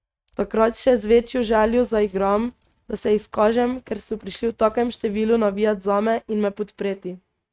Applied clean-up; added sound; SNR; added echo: neural mask model RNNoise.